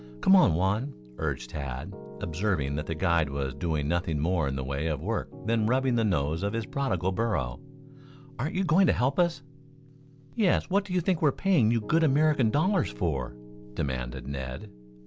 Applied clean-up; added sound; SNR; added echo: none; Piano; 18 dB; none.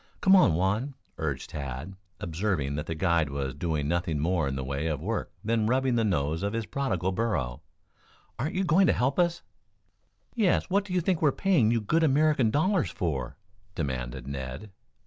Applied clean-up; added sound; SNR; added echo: none; none; none; none.